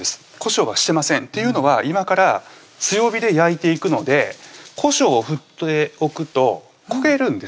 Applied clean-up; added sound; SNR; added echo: none; none; none; none.